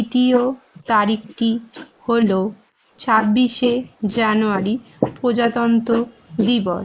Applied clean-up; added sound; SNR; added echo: neural mask model Resemble Enhance denoiser.